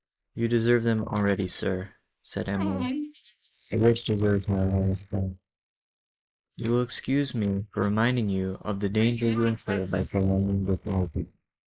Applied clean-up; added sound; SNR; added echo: neural mask model Resemble Enhance denoiser.